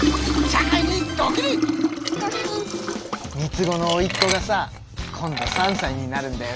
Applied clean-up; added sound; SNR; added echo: none; Liquid; 2 dB; none.